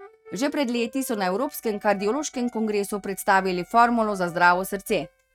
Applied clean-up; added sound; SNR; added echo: neural mask model RNNoise.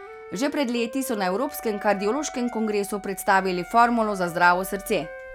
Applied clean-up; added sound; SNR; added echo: none; Wind instrument, woodwind instrument + Wind instrument, woodwind instrument; 15 dB; none.